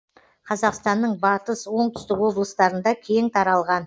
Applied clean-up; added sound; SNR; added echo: neural mask model Resemble Enhance denoiser.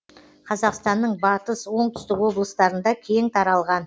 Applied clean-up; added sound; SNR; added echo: none; Knock / Wood; 17 dB; none.